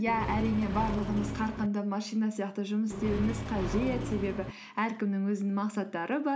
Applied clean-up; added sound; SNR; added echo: none; Accelerating, revving, vroom; 4 dB; none.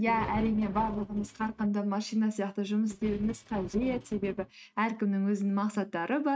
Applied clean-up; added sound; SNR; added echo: neural mask model RNNoise.